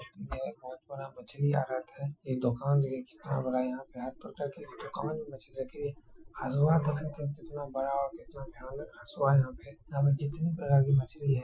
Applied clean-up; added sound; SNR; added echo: classical method Wiener filter.